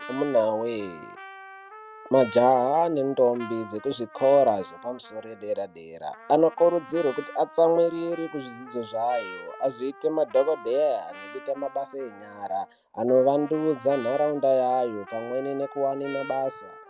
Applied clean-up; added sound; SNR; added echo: none; Trumpet; 18 dB; none.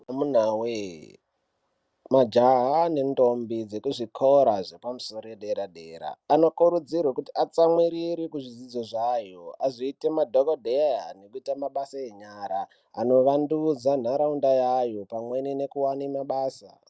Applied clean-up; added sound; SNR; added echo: none; none; none; none.